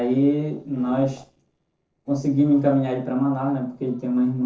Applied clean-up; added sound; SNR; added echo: neural separator model SepFormer DNS4.